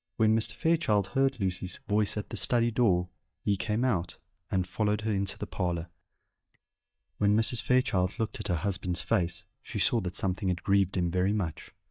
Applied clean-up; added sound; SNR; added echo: neural mask model DeepFilterNet 3.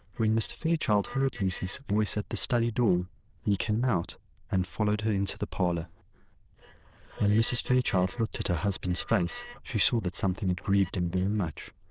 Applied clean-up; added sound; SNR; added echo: neural diffusion model UNIVERSE++.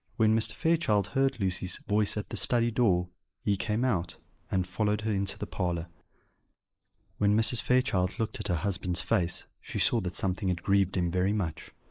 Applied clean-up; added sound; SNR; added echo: neural mask model Resemble Enhance denoiser.